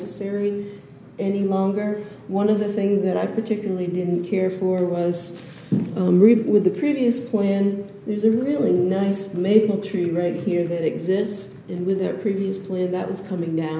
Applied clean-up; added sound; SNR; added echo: none; none; none; none.